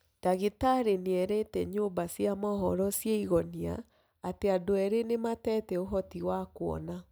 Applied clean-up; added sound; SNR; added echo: none; none; none; none.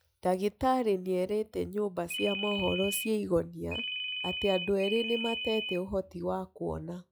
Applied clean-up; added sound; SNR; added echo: classical method log-MMSE.